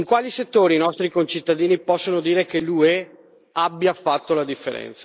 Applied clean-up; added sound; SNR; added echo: neural mask model Resemble Enhance denoiser.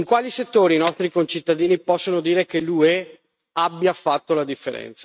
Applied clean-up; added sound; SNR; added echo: neural mask model RNNoise.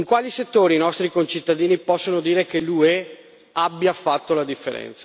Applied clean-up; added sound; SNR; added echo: none; none; none; none.